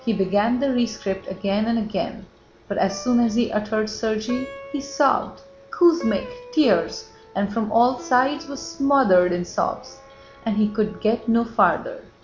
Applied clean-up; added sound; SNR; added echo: none; Plucked string instrument; 19 dB; none.